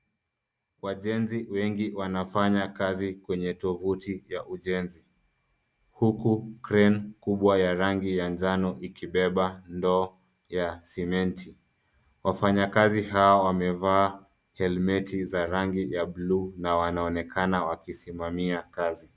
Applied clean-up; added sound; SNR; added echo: none; none; none; none.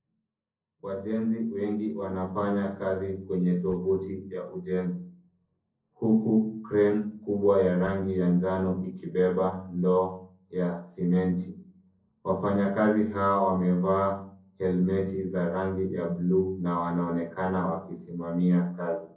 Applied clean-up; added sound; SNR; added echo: neural separator model SepFormer DNS4.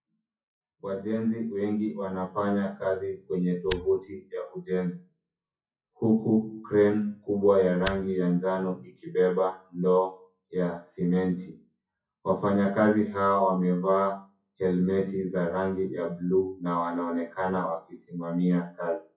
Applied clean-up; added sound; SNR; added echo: classical method WPE with log-MMSE.